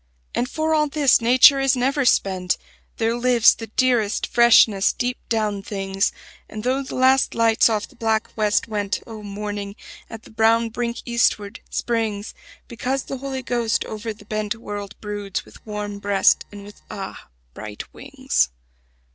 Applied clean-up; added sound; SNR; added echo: neural separator model SepFormer DNS4.